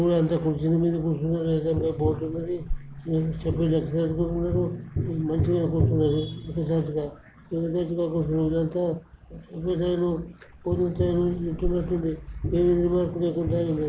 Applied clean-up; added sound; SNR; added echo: none; Tap; 8 dB; none.